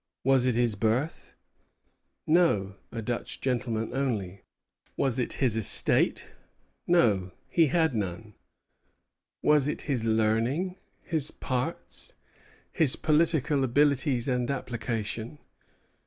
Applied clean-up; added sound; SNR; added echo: none; none; none; none.